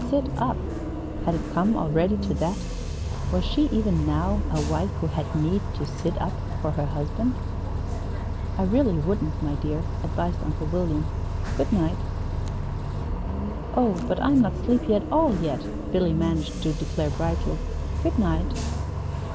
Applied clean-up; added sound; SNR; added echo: none; Bus; 1 dB; none.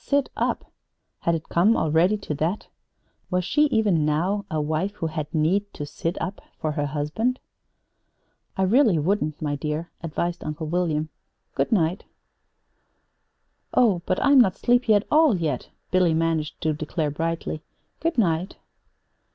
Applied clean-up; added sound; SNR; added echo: none; none; none; none.